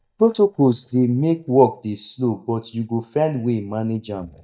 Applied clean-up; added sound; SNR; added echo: neural mask model DeepFilterNet 3.